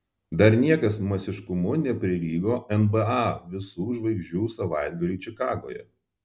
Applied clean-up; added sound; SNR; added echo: none; none; none; none.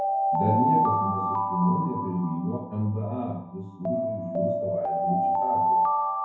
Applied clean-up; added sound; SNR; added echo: none; Alarm; -3 dB; reverberation time 0.9 s.